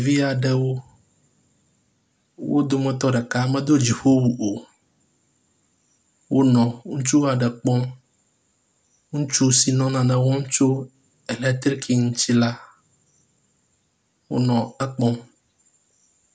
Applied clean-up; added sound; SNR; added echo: none; none; none; none.